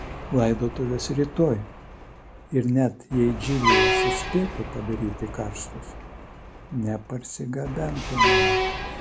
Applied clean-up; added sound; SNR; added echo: none; Truck; 1 dB; none.